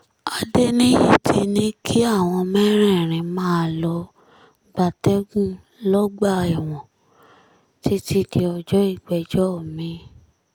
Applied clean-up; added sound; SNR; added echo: none; none; none; none.